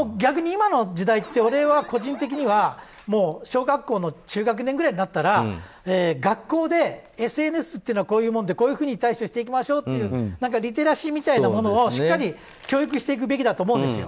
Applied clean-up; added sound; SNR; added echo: none; Alarm; 17 dB; none.